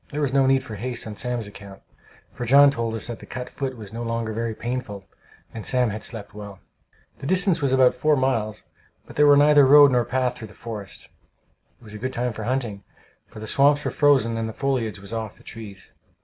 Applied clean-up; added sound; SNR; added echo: none; none; none; none.